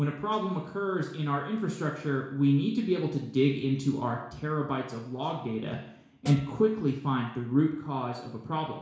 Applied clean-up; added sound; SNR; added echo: none; Snare drum; 19 dB; reverberation time 0.7 s.